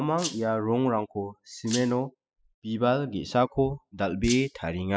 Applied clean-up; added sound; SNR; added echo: classical method spectral subtraction.